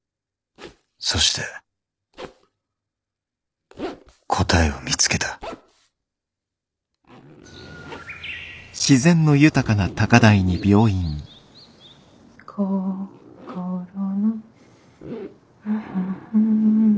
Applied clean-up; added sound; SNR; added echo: neural separator model SepFormer DNS4.